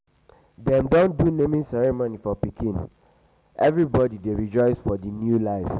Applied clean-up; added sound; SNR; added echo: none; none; none; none.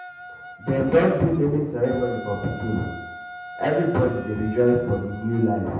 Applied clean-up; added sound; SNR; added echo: none; Wind instrument, woodwind instrument; 16 dB; reverberation time 0.9 s.